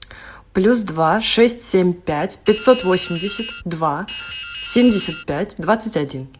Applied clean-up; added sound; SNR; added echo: none; Drip; 14 dB; none.